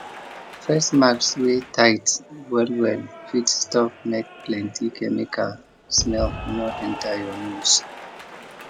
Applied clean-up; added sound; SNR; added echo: none; Applause / Cheering; 14 dB; none.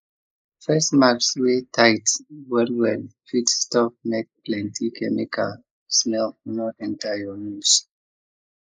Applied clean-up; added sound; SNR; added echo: neural mask model Resemble Enhance denoiser.